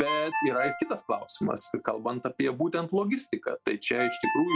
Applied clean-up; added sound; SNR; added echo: none; Ringtone; 7 dB; none.